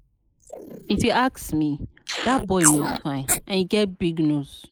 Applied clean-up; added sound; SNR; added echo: neural mask model Resemble Enhance denoiser.